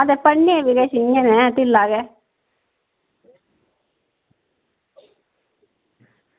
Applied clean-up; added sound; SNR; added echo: none; none; none; none.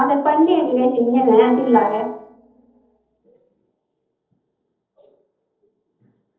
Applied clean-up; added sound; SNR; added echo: neural separator model SepFormer DNS4.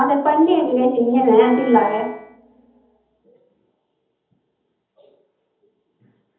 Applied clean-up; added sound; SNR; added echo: none; Piano; 14 dB; reverberation time 0.8 s.